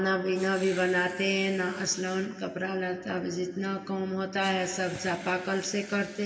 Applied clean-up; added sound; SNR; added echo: none; Writing; 20 dB; reverberation time 1.7 s.